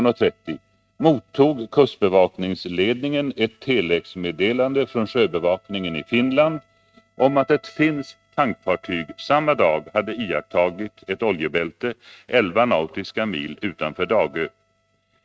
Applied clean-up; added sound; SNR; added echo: neural mask model RNNoise.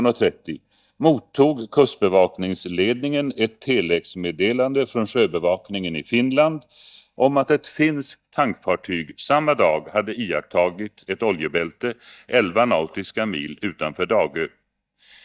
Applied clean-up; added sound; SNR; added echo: neural mask model DeepFilterNet 3.